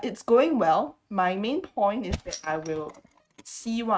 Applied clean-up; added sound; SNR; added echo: neural mask model RNNoise.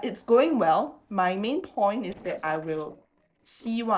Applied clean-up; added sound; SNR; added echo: neural separator model SepFormer DNS4.